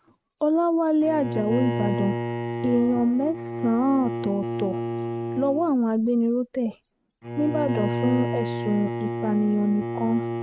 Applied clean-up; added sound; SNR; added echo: neural mask model RNNoise.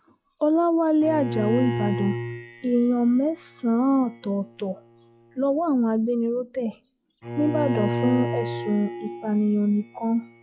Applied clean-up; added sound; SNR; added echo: classical method log-MMSE.